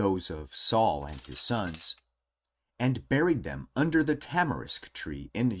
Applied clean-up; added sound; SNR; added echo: neural mask model RNNoise.